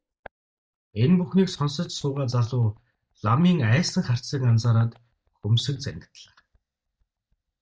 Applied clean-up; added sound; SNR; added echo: neural mask model DeepFilterNet 3.